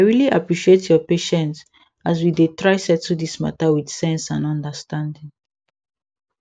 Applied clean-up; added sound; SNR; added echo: none; none; none; none.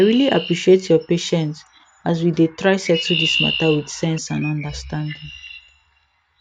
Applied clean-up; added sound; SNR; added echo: none; Chirp, tweet; 9 dB; none.